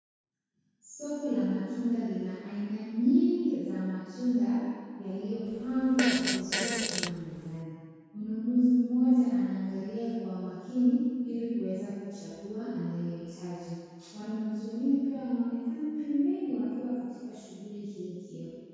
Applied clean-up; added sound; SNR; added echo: none; Fart; 4 dB; reverberation time 2.0 s.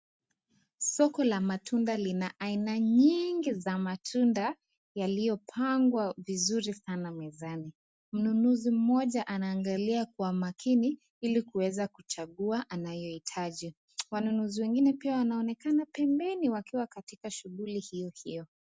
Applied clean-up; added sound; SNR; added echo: none; none; none; none.